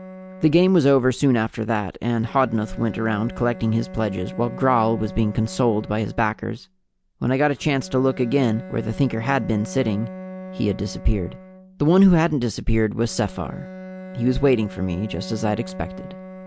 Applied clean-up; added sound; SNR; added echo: none; Bowed string instrument; 16 dB; none.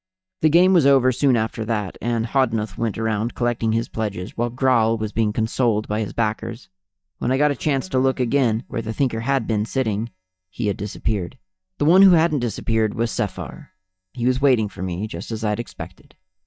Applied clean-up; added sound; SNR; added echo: neural mask model DeepFilterNet 3.